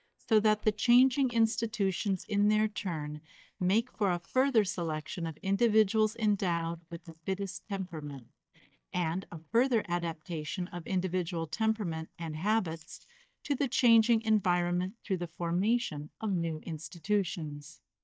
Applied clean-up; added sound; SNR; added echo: neural mask model DeepFilterNet 3.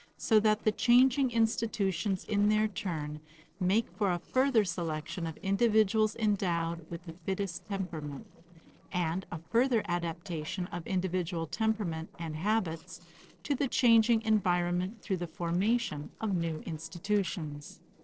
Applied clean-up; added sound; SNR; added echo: neural separator model SepFormer DNS4.